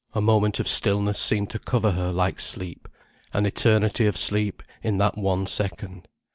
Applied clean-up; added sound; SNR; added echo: none; none; none; none.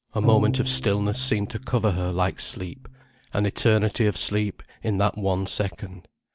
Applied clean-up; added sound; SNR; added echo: none; Bowed string instrument; 8 dB; none.